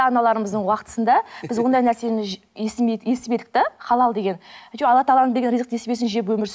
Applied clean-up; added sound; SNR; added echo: none; none; none; none.